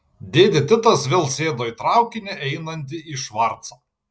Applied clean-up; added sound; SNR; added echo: none; none; none; none.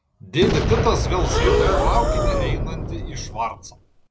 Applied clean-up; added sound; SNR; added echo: none; Breathing + Boom; -4 dB; none.